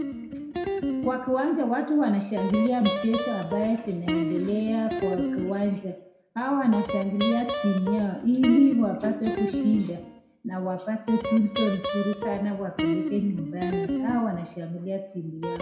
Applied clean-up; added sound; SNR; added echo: none; Guitar; 6 dB; reverberation time 0.6 s.